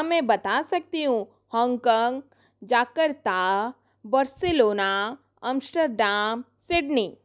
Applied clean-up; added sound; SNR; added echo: none; none; none; none.